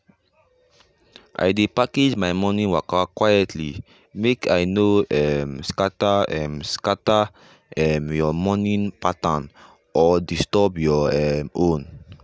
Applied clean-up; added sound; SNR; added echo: none; none; none; none.